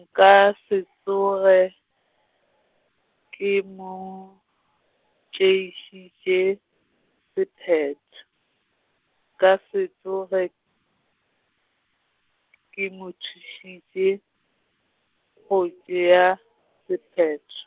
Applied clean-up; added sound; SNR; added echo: none; none; none; none.